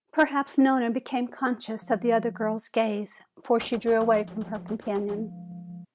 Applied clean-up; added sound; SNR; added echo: neural mask model RNNoise.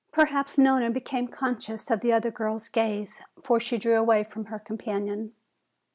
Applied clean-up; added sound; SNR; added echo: none; none; none; none.